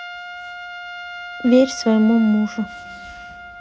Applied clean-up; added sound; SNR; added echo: none; Trumpet; 14 dB; none.